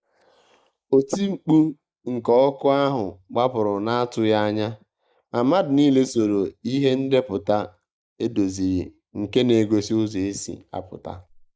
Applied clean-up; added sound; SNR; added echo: neural mask model Resemble Enhance denoiser.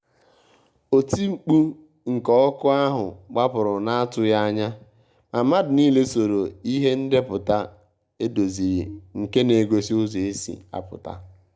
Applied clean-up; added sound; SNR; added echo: none; none; none; none.